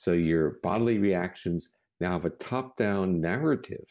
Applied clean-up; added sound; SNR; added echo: none; none; none; none.